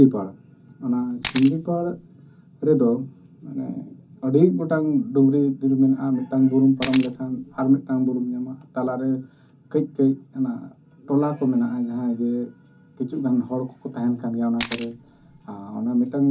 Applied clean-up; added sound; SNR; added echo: none; Camera; 6 dB; reverberation time 0.3 s.